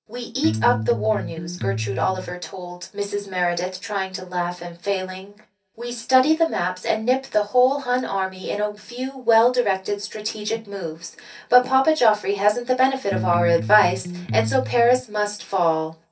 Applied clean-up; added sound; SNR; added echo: none; Electric guitar; 5 dB; reverberation time 0.3 s.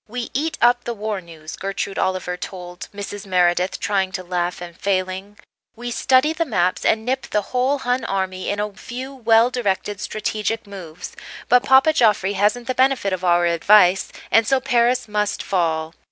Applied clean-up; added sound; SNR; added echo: none; none; none; none.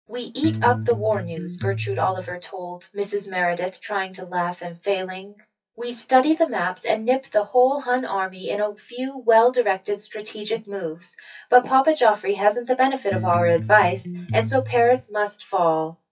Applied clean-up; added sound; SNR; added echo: classical method WPE with log-MMSE.